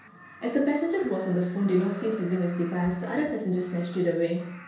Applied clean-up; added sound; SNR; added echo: none; Crow; 19 dB; reverberation time 0.5 s.